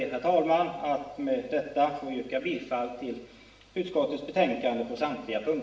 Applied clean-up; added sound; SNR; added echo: none; none; none; reverberation time 0.8 s.